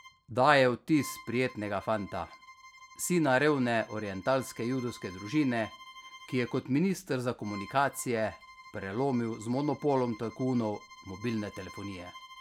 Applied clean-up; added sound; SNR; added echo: none; Bowed string instrument; 20 dB; none.